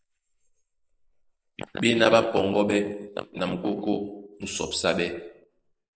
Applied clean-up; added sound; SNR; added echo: neural mask model Resemble Enhance denoiser.